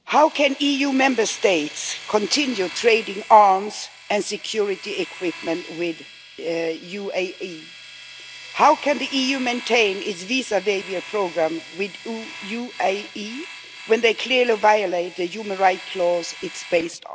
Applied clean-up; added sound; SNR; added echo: none; Domestic sounds, home sounds; 17 dB; none.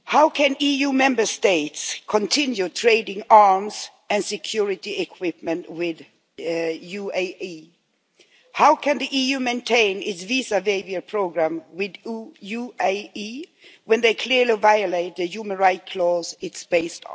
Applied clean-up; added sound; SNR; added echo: none; none; none; none.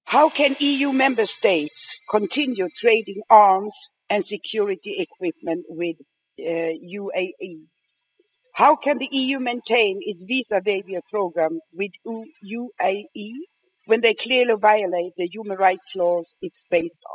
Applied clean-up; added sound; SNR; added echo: classical method spectral subtraction.